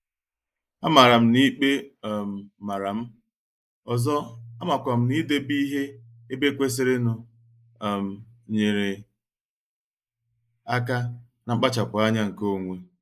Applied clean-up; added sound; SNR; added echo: neural mask model Resemble Enhance denoiser.